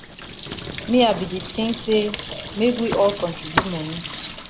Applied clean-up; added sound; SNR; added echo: none; Writing + Sink (filling or washing) / Water tap, faucet; 7 dB; none.